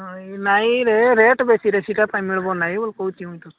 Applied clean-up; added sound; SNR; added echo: none; none; none; none.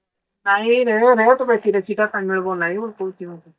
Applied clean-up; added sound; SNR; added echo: neural mask model DeepFilterNet 3.